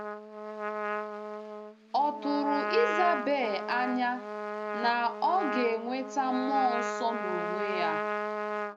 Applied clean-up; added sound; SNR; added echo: none; Trumpet; 3 dB; none.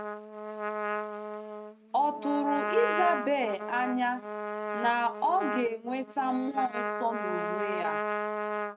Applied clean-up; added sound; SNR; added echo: neural mask model RNNoise.